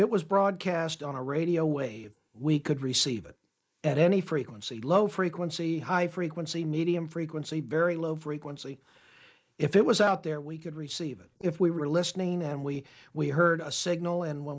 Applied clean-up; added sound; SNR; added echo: neural mask model Resemble Enhance denoiser.